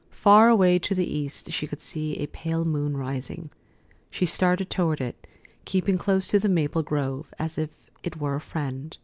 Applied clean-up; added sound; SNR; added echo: none; none; none; none.